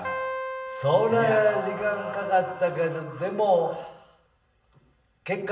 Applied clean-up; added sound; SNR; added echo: none; Keyboard (musical); 10 dB; reverberation time 0.8 s.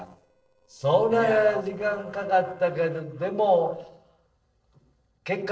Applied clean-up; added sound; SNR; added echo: neural separator model SepFormer DNS4.